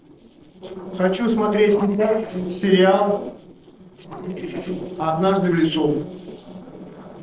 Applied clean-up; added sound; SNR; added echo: neural separator model SepFormer DNS4.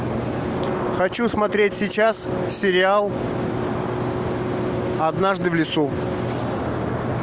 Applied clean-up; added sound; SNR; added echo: none; none; none; none.